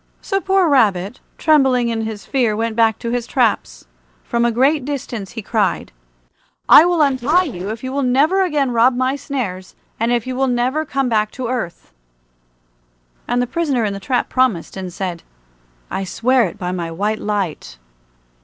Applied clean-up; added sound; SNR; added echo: neural separator model SepFormer DNS4.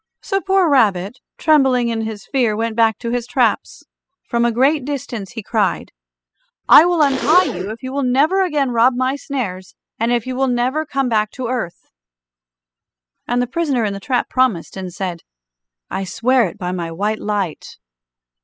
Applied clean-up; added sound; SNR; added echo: classical method spectral subtraction.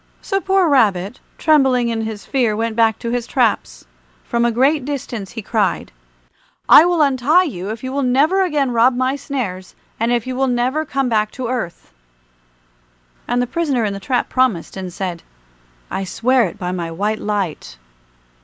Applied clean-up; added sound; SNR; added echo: none; none; none; none.